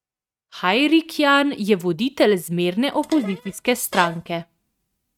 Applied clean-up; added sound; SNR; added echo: neural mask model RNNoise.